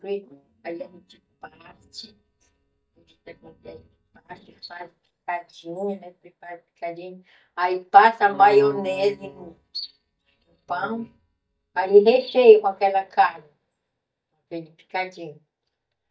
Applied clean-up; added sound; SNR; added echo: neural mask model DeepFilterNet 3.